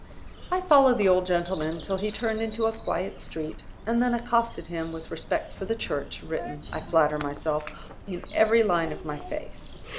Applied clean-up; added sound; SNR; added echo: none; Bird vocalization, bird call, bird song; 12 dB; none.